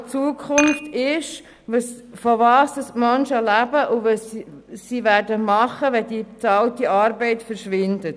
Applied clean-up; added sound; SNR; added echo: none; Dishes, pots, and pans; 9 dB; none.